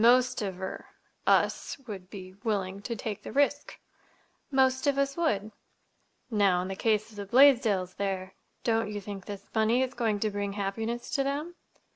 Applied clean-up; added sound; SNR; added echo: none; none; none; none.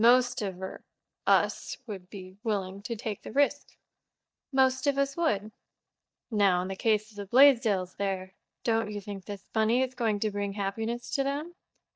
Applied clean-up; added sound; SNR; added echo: neural mask model DeepFilterNet 3.